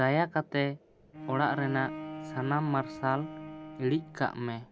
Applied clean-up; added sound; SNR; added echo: none; Bowed string instrument; 11 dB; none.